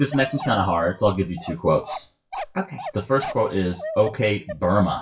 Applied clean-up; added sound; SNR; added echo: classical method WPE with log-MMSE.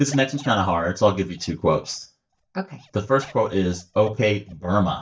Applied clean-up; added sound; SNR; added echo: neural mask model DeepFilterNet 3.